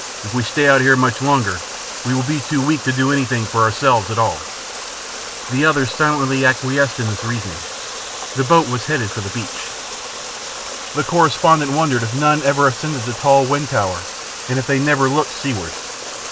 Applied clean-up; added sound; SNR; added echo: none; Water; 10 dB; none.